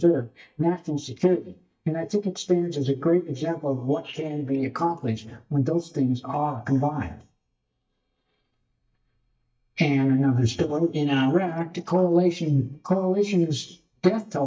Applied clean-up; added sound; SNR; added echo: neural mask model DeepFilterNet 3.